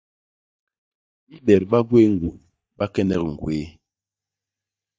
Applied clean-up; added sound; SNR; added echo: neural mask model DeepFilterNet 3.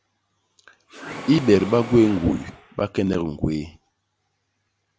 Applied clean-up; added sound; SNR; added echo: none; Mechanisms; 14 dB; none.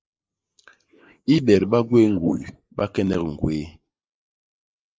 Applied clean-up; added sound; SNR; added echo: neural mask model Resemble Enhance denoiser.